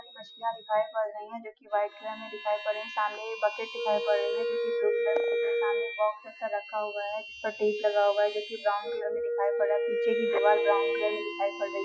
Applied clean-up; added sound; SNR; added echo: classical method Wiener filter.